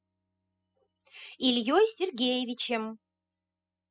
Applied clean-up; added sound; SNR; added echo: classical method spectral subtraction.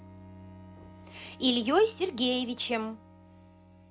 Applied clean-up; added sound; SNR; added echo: none; Bowed string instrument + Wind instrument, woodwind instrument; 19 dB; none.